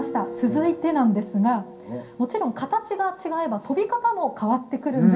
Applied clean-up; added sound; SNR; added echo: none; Guitar; 17 dB; reverberation time 0.3 s.